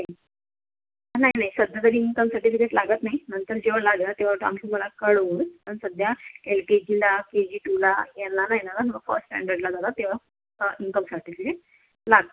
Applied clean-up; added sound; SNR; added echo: none; none; none; none.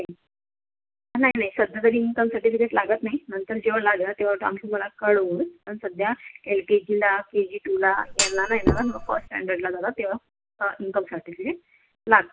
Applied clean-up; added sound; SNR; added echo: none; Thump, thud; 1 dB; none.